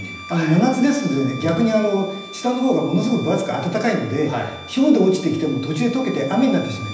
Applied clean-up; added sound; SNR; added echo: none; Bowed string instrument; 17 dB; reverberation time 0.9 s.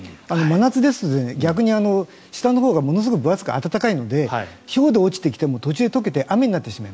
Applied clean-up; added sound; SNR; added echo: none; none; none; none.